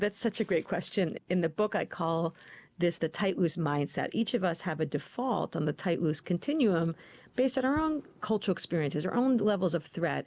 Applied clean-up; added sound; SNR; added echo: none; none; none; none.